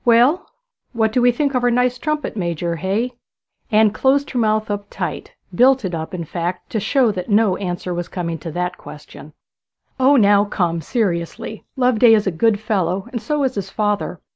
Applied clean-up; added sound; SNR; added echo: none; none; none; none.